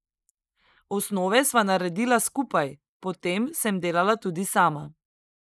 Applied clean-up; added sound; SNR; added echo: neural mask model Resemble Enhance denoiser.